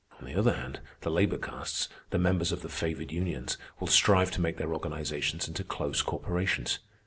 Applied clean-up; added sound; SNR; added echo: none; none; none; none.